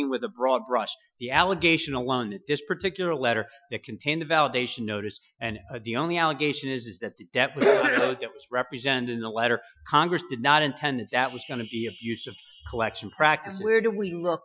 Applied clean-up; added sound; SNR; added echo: classical method Wiener filter.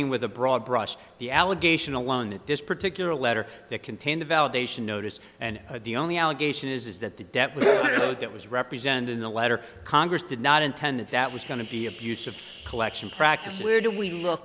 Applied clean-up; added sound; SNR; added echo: none; Hiss; 18 dB; none.